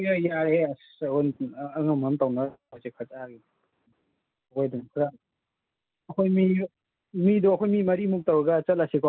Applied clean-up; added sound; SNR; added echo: none; none; none; none.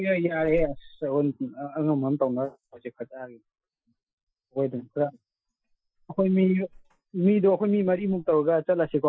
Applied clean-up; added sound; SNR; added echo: classical method Wiener filter.